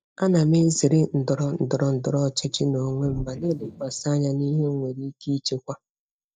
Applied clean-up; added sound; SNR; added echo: neural mask model DeepFilterNet 3.